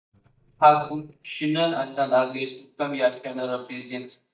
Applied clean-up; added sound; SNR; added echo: neural mask model DeepFilterNet 3.